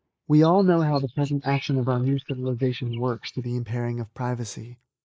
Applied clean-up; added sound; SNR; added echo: neural mask model Resemble Enhance denoiser.